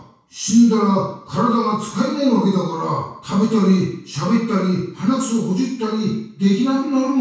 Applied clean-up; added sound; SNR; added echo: none; none; none; reverberation time 0.6 s.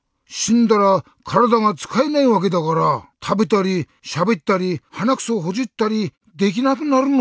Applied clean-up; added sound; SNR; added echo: none; none; none; none.